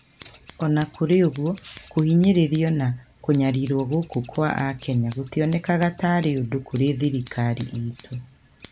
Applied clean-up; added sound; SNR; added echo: none; Scissors; 15 dB; none.